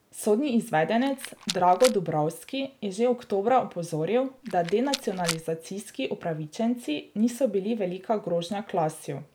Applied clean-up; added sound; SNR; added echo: none; Rattle; 10 dB; none.